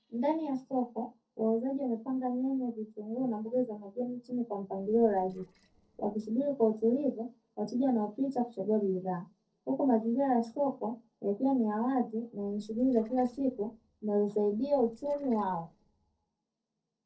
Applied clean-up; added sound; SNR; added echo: neural separator model SepFormer DNS4.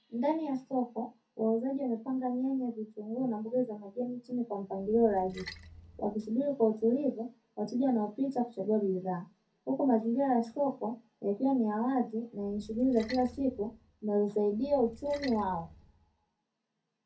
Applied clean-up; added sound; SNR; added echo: none; Splash, splatter; 20 dB; reverberation time 0.3 s.